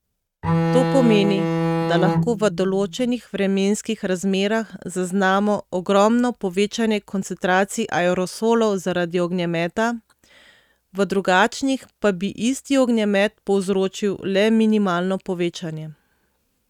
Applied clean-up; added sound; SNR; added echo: neural mask model RNNoise.